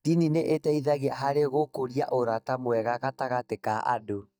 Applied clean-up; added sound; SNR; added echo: neural mask model DeepFilterNet 3.